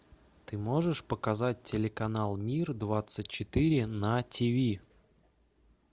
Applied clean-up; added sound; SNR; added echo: none; none; none; none.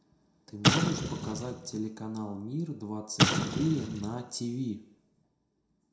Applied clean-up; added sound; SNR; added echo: none; Explosion; -4 dB; reverberation time 0.6 s.